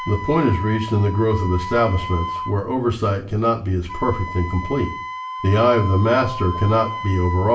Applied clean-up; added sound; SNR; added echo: none; Wind instrument, woodwind instrument; 10 dB; reverberation time 0.4 s.